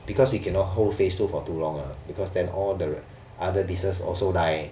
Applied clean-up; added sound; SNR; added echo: none; none; none; none.